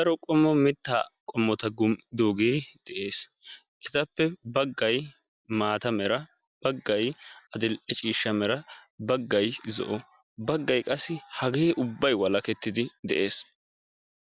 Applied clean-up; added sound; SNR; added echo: none; none; none; none.